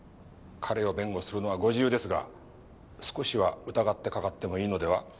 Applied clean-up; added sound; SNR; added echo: none; none; none; none.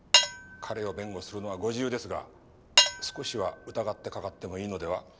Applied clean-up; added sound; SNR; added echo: none; Cutlery, silverware / Dishes, pots, and pans; -4 dB; none.